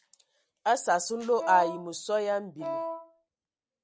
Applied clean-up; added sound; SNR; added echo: none; Wind instrument, woodwind instrument; 6 dB; none.